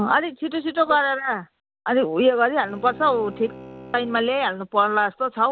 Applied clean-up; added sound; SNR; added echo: none; Bowed string instrument; 20 dB; none.